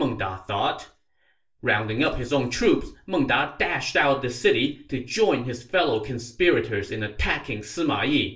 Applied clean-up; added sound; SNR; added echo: none; Whoosh, swoosh, swish; 18 dB; reverberation time 0.3 s.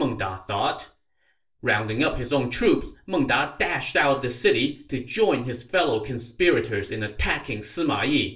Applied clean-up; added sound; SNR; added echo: neural separator model SepFormer DNS4.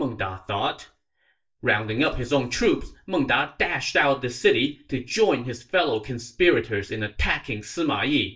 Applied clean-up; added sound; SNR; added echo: neural mask model DeepFilterNet 3.